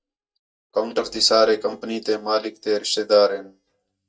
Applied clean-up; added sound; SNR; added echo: neural mask model DeepFilterNet 3.